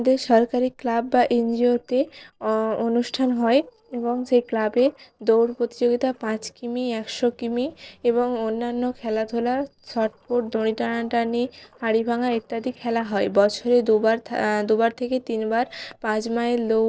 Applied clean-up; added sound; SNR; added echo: neural separator model SepFormer DNS4.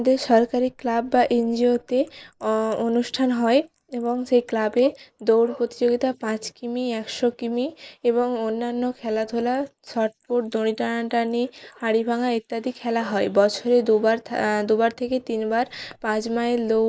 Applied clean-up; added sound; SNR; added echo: neural mask model Resemble Enhance denoiser.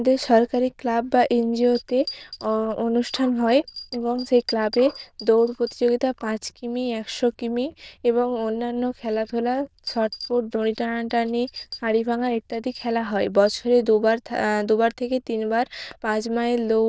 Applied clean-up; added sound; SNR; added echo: neural diffusion model UNIVERSE++.